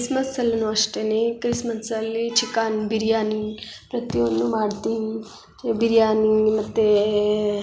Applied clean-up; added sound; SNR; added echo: none; none; none; none.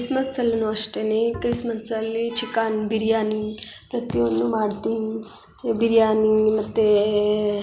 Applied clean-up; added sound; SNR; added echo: none; Bowed string instrument; 19 dB; none.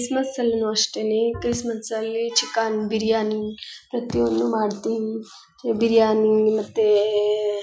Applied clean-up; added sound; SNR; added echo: classical method Wiener filter.